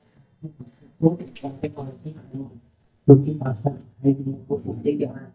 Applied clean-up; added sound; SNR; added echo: neural mask model DeepFilterNet 3.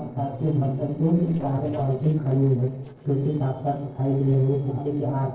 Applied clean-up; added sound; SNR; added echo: neural separator model SepFormer DNS4.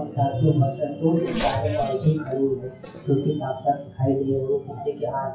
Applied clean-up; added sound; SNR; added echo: classical method WPE with log-MMSE.